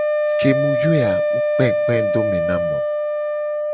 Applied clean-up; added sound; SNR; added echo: none; Wind instrument, woodwind instrument; -5 dB; none.